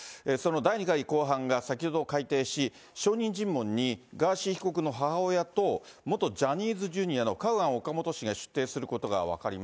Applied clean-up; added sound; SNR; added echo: none; none; none; none.